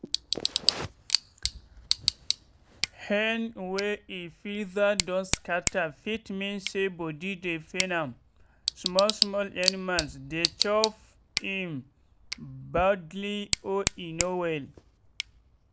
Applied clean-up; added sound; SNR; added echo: none; Tick / Bicycle; 3 dB; none.